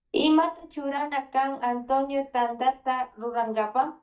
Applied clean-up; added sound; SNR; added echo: neural mask model DeepFilterNet 3.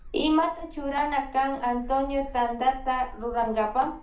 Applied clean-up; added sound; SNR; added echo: none; Gull, seagull; 15 dB; reverberation time 0.4 s.